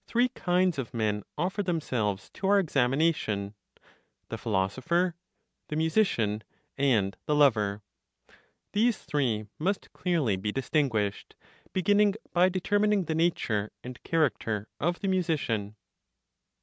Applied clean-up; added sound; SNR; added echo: none; none; none; none.